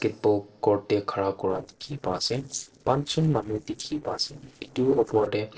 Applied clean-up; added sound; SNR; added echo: neural separator model SepFormer DNS4.